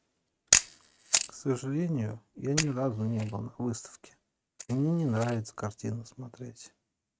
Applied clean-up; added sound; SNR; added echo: neural mask model RNNoise.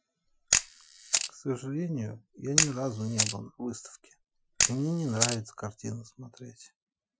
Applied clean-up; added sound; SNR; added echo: classical method Wiener filter.